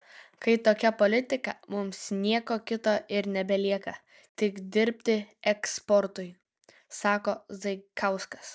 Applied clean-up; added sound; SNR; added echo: none; none; none; none.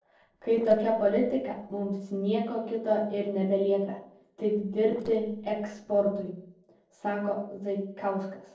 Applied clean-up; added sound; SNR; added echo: neural separator model SepFormer DNS4.